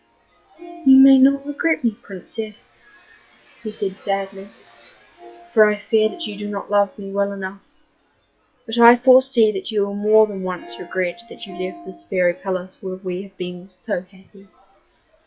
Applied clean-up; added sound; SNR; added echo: classical method log-MMSE.